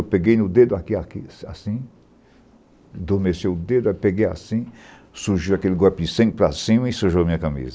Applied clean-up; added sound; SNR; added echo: none; none; none; none.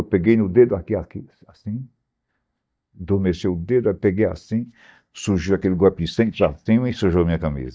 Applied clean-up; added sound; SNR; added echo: neural mask model DeepFilterNet 3.